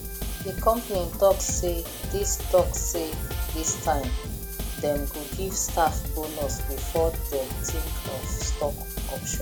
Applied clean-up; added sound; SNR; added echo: none; Drum kit; 2 dB; none.